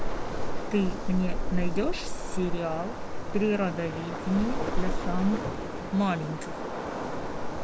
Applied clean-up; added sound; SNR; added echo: none; Waves, surf; -2 dB; none.